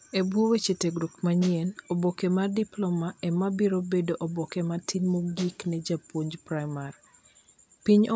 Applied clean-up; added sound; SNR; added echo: none; Snare drum; 17 dB; none.